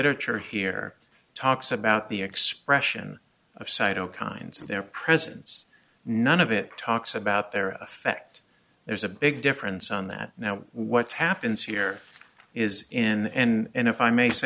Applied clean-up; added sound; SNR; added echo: none; none; none; none.